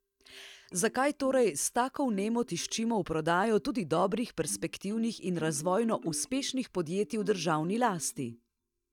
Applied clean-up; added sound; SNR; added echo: neural mask model DeepFilterNet 3.